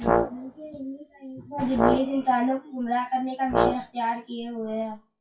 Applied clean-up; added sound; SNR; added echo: classical method WPE with log-MMSE.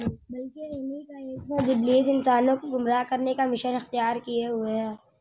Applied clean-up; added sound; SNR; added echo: none; none; none; none.